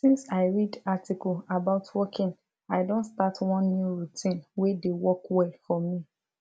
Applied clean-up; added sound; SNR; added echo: none; none; none; none.